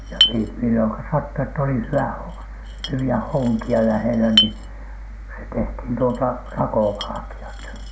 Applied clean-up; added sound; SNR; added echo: none; Chink, clink; 6 dB; none.